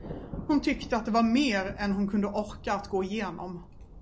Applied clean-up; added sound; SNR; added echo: none; Thunder; 14 dB; none.